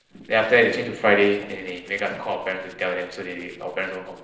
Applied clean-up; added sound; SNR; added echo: neural separator model SepFormer DNS4.